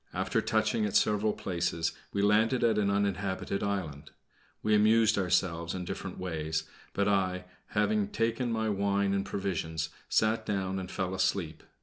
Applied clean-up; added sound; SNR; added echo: none; none; none; none.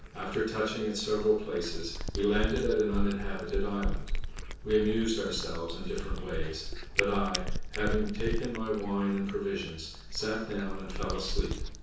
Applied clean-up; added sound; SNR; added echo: none; Cat; 2 dB; reverberation time 0.6 s.